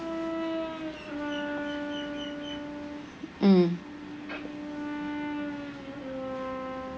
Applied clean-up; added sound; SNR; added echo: none; Brass instrument; 3 dB; none.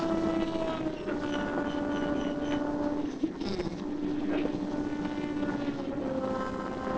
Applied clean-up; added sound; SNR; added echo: neural separator model SepFormer DNS4.